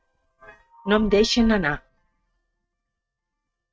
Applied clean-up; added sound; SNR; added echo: neural mask model RNNoise.